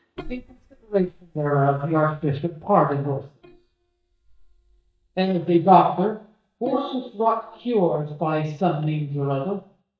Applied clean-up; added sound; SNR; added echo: neural mask model DeepFilterNet 3.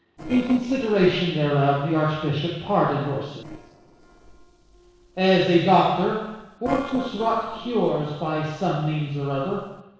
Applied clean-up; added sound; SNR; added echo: neural separator model SepFormer DNS4.